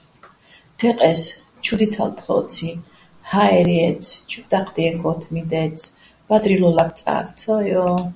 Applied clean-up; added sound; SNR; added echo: none; none; none; none.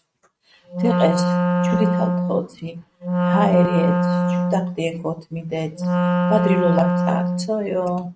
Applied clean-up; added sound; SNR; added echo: neural mask model RNNoise.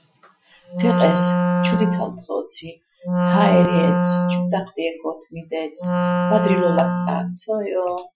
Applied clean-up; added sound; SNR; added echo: classical method Wiener filter.